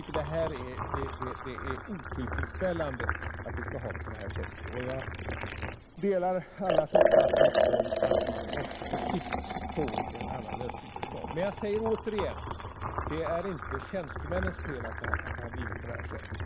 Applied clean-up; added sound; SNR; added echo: none; Liquid; -4 dB; none.